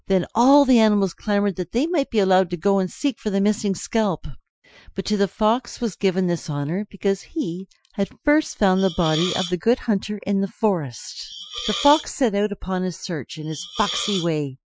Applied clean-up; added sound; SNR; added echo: classical method Wiener filter.